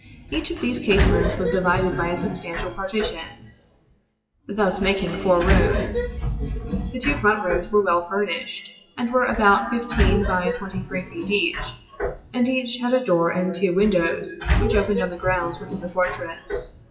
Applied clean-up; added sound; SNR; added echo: classical method WPE with log-MMSE.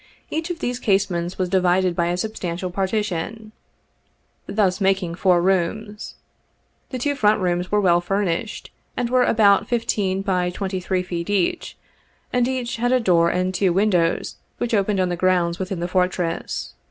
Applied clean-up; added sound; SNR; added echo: none; none; none; none.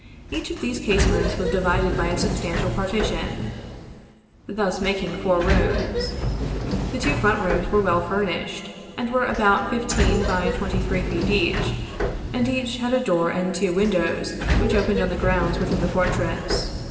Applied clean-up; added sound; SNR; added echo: none; Sliding door; 2 dB; reverberation time 2.6 s.